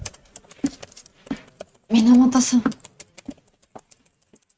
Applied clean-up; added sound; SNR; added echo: neural mask model RNNoise.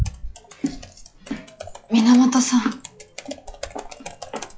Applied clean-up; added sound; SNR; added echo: classical method log-MMSE.